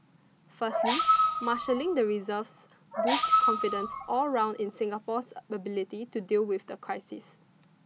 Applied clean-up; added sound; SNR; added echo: none; Shatter + Animal; -3 dB; none.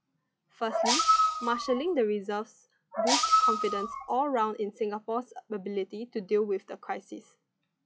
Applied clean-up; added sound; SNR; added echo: classical method log-MMSE.